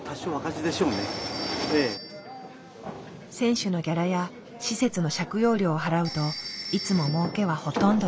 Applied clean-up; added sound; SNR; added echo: none; Telephone; 14 dB; none.